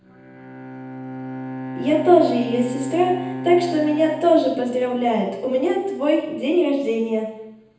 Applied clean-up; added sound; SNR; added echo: none; Bowed string instrument; 12 dB; reverberation time 0.9 s.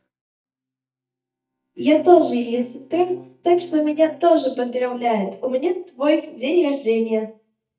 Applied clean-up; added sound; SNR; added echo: neural mask model DeepFilterNet 3.